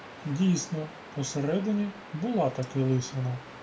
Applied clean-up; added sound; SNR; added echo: none; Waves, surf; 16 dB; reverberation time 0.2 s.